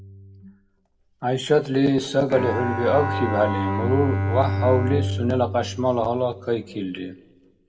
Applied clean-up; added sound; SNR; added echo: none; Bowed string instrument; 4 dB; reverberation time 0.9 s.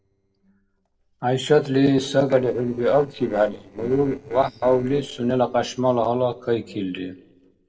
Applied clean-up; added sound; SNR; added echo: neural separator model SepFormer DNS4.